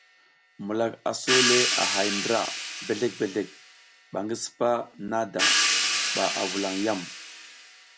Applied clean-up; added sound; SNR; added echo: none; Crash cymbal / Hi-hat; -1 dB; none.